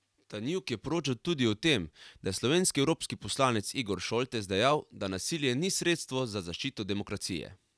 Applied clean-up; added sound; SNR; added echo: none; none; none; none.